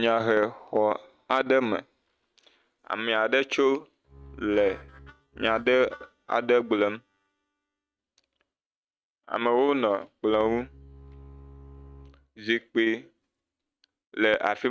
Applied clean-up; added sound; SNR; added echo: neural mask model RNNoise.